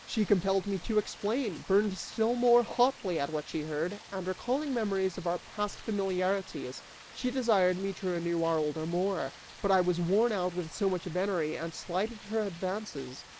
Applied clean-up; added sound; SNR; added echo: none; Rain; 19 dB; none.